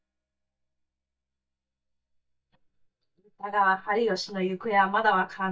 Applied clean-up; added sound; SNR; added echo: neural mask model DeepFilterNet 3.